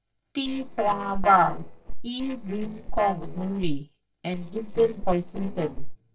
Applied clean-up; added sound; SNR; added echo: neural separator model SepFormer DNS4.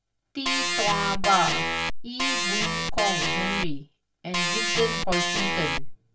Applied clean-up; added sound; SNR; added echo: none; Organ; -4 dB; reverberation time 0.1 s.